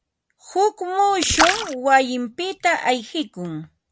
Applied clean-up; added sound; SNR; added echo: none; Splash, splatter; 4 dB; none.